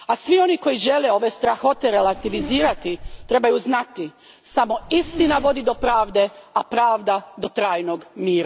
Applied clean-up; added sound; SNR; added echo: none; Zipper (clothing); 13 dB; none.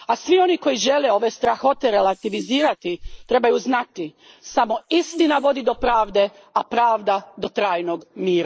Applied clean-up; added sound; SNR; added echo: neural mask model Resemble Enhance denoiser.